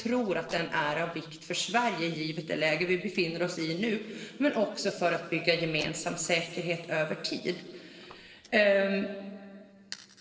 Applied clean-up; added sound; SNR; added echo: neural separator model SepFormer DNS4.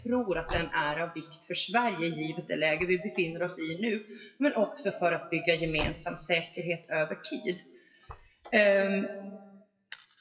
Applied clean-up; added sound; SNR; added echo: classical method WPE with log-MMSE.